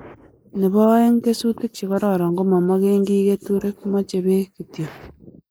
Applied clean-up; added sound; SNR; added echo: neural mask model Resemble Enhance denoiser.